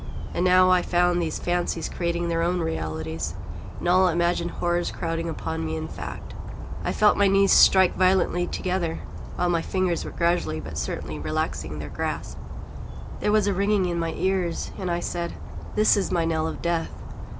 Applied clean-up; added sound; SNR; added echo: none; Bird vocalization, bird call, bird song; 6 dB; none.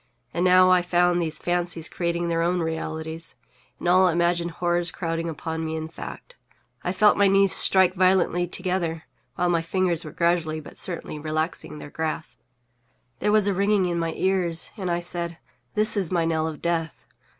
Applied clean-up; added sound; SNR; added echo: none; none; none; none.